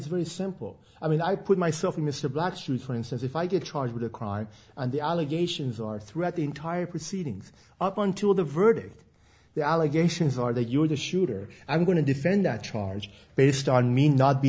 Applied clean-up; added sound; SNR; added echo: none; none; none; none.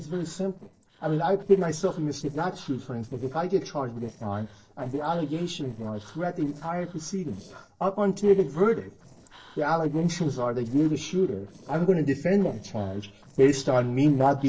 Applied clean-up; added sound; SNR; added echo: neural separator model SepFormer DNS4.